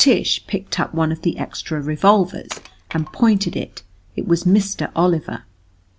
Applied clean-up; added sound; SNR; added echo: none; Wood; 19 dB; none.